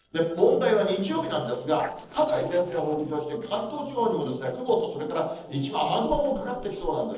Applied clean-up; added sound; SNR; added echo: neural separator model SepFormer DNS4.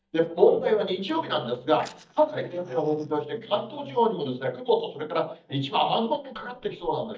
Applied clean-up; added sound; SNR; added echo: neural mask model DeepFilterNet 3.